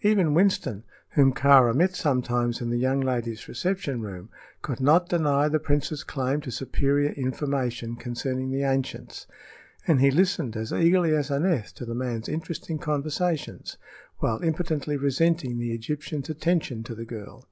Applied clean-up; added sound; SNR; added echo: none; none; none; none.